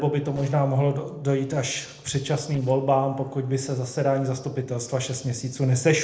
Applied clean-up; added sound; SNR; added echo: neural separator model SepFormer DNS4.